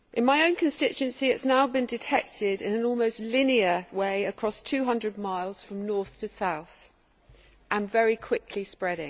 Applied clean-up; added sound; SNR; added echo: none; none; none; none.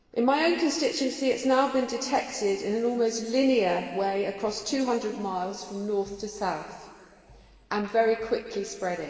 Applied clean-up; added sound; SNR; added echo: none; none; none; reverberation time 2.5 s.